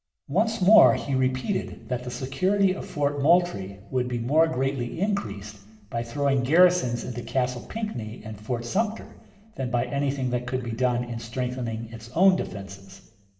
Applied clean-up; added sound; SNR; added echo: none; none; none; reverberation time 1.3 s.